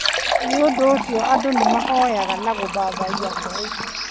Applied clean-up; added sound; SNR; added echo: none; Fill (with liquid); 2 dB; none.